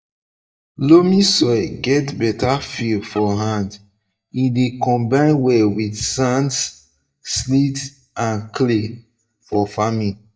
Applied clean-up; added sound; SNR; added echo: neural mask model DeepFilterNet 3.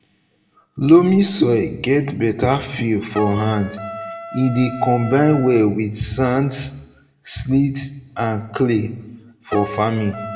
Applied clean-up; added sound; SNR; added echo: none; Trumpet; 18 dB; reverberation time 0.7 s.